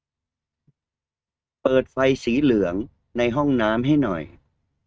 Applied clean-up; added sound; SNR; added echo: neural mask model RNNoise.